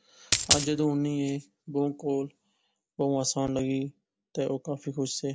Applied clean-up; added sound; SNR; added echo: none; Coin (dropping); -5 dB; none.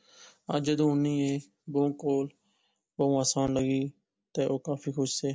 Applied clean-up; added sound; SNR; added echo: none; none; none; none.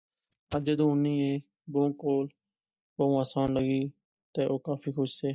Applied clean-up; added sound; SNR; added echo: neural mask model DeepFilterNet 3.